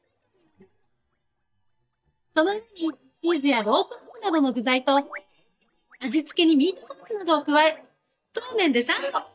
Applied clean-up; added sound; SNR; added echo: neural mask model DeepFilterNet 3.